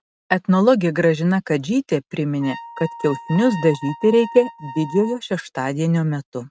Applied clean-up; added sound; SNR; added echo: neural mask model RNNoise.